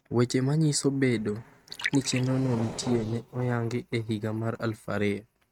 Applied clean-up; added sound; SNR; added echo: neural mask model RNNoise.